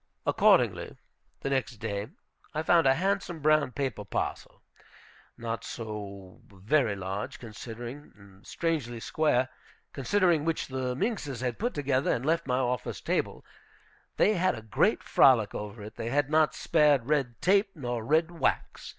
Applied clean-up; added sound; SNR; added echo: none; none; none; none.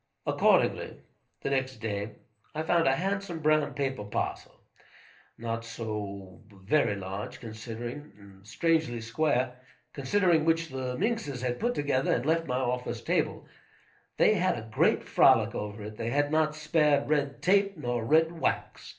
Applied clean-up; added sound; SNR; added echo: none; none; none; reverberation time 0.3 s.